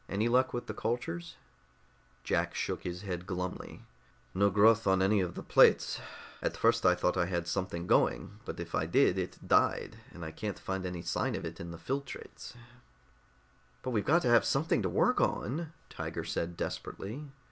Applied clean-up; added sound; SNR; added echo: none; none; none; none.